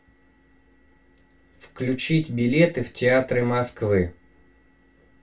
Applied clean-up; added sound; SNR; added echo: none; none; none; reverberation time 0.2 s.